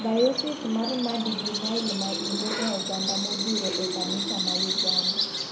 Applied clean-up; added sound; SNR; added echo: none; Bird vocalization, bird call, bird song; 0 dB; reverberation time 0.6 s.